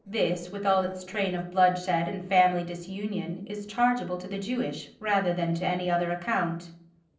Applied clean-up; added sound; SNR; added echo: neural separator model SepFormer DNS4.